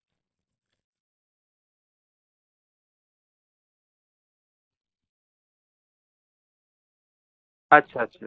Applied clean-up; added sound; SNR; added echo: neural mask model DeepFilterNet 3.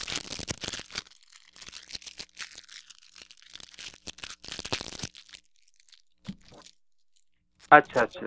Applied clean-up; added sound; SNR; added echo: none; Packing tape, duct tape; 11 dB; none.